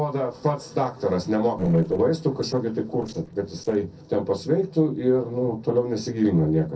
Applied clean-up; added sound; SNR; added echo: neural separator model SepFormer DNS4.